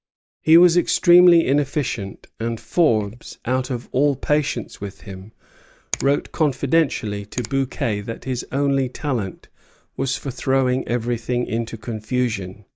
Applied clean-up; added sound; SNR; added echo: neural mask model DeepFilterNet 3.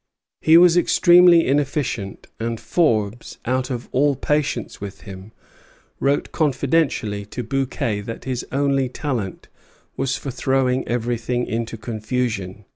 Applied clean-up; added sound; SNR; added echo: none; none; none; none.